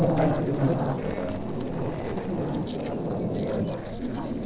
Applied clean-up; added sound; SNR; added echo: neural separator model SepFormer DNS4.